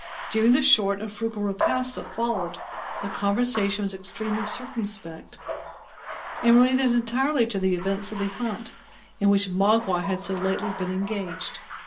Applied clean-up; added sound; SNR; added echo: none; Bathtub (filling or washing); 10 dB; reverberation time 0.2 s.